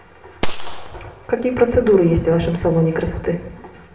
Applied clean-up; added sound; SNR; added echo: none; Gunshot, gunfire; 4 dB; reverberation time 1.0 s.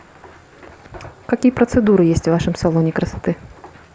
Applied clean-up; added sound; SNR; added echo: none; none; none; none.